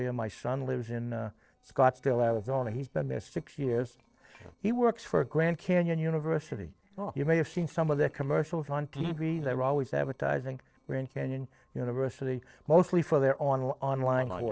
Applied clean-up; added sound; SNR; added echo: neural separator model SepFormer DNS4.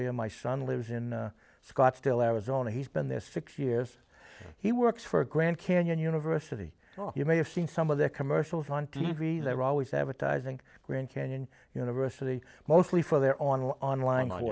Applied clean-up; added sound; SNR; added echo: none; none; none; none.